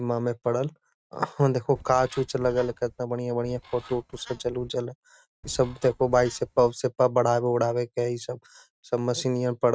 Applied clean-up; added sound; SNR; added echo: neural mask model RNNoise.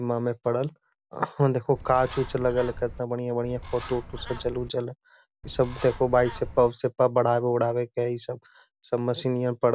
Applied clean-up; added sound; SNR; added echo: none; Bird; 13 dB; none.